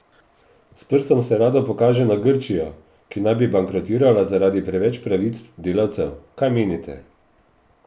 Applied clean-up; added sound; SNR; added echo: none; none; none; none.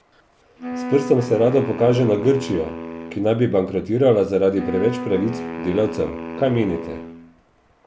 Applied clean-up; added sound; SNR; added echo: none; Wind instrument, woodwind instrument; 10 dB; none.